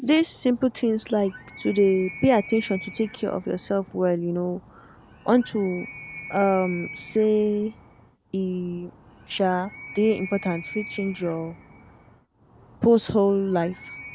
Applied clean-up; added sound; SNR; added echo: none; Animal; 17 dB; none.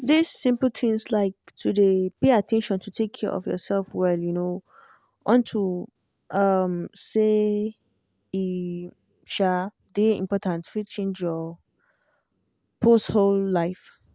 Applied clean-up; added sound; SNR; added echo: none; none; none; none.